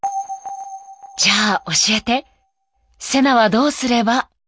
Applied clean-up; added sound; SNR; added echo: none; none; none; none.